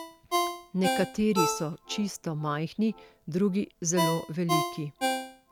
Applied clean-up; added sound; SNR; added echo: none; Ringtone; 3 dB; none.